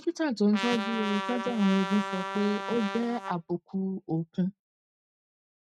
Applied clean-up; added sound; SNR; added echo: neural mask model RNNoise.